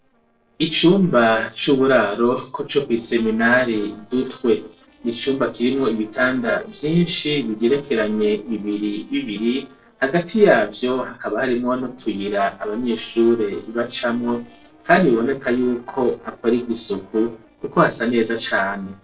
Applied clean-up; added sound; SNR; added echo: neural separator model SepFormer DNS4.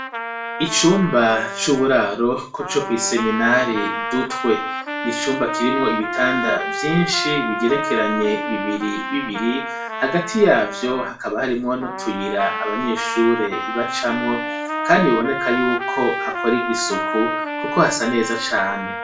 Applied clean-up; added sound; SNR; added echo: none; Trumpet; 5 dB; reverberation time 0.3 s.